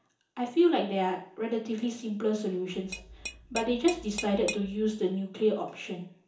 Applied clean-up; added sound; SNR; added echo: none; Tap / Glass; 11 dB; reverberation time 0.7 s.